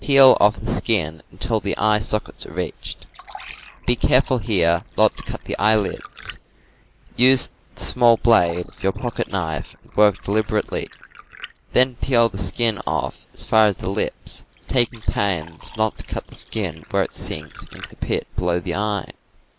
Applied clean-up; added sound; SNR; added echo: neural mask model Resemble Enhance denoiser.